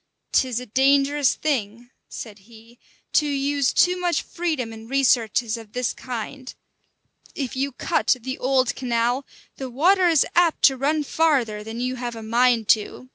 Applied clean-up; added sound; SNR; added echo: none; none; none; none.